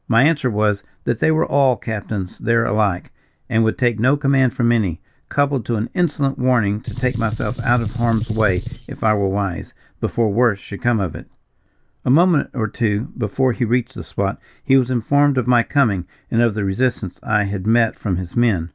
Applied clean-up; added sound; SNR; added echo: none; Gunshot, gunfire; 8 dB; none.